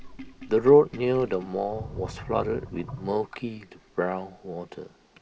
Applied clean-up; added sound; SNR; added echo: none; Sink (filling or washing); 15 dB; none.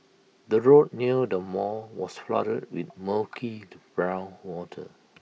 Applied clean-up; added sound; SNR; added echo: none; none; none; none.